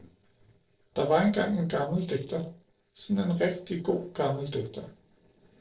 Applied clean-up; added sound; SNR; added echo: neural separator model SepFormer DNS4.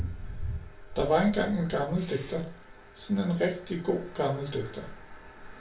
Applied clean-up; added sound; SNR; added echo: none; Meow / Purr; 15 dB; reverberation time 0.3 s.